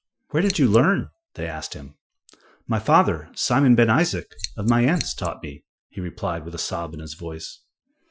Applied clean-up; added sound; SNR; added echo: classical method Wiener filter.